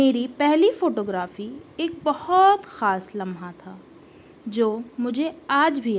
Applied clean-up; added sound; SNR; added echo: none; none; none; none.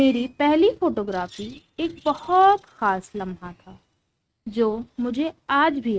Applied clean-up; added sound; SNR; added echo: neural mask model RNNoise.